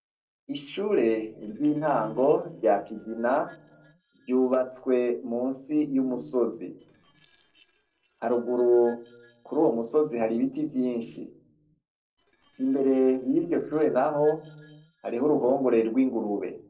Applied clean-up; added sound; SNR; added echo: neural separator model SepFormer DNS4.